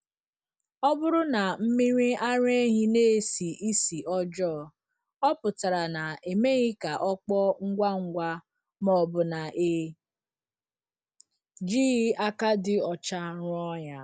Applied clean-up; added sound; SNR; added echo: none; none; none; none.